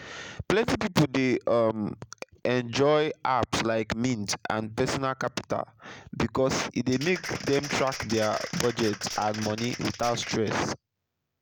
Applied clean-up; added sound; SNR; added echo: none; Applause; 11 dB; none.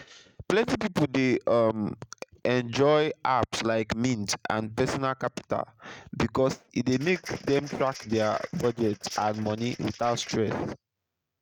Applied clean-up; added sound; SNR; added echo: neural mask model RNNoise.